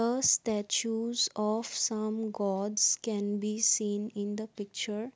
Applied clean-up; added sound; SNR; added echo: none; none; none; none.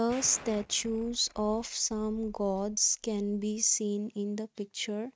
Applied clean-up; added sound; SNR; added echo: neural mask model RNNoise.